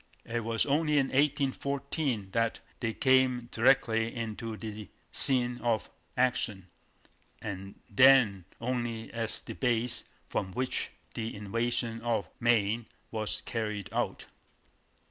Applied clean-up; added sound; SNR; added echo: none; none; none; none.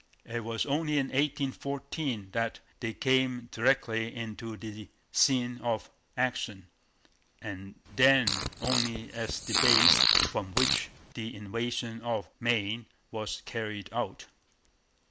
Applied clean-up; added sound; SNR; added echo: none; Fart; -3 dB; none.